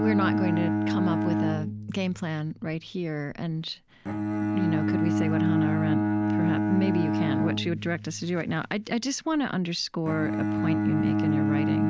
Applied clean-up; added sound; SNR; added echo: none; Bowed string instrument; -2 dB; none.